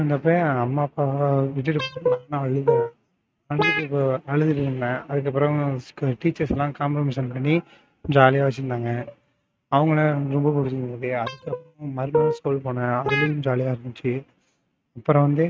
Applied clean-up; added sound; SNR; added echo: neural mask model RNNoise.